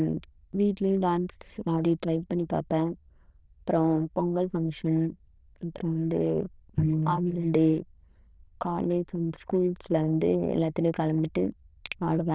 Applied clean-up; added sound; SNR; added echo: neural diffusion model UNIVERSE++.